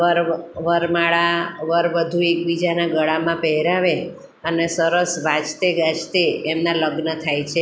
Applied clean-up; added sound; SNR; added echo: none; none; none; none.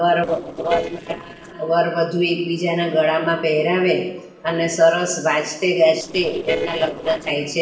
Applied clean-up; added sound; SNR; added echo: neural separator model SepFormer DNS4.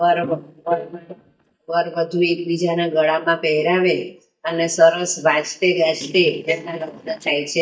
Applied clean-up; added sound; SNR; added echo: neural mask model DeepFilterNet 3.